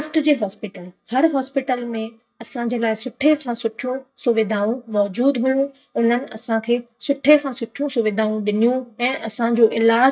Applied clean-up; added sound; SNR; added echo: neural mask model DeepFilterNet 3.